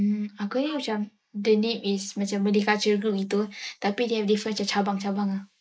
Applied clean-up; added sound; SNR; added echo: neural mask model Resemble Enhance denoiser.